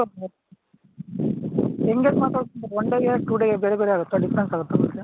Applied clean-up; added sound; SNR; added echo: none; none; none; none.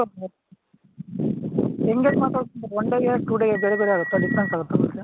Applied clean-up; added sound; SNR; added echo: none; Telephone; 11 dB; none.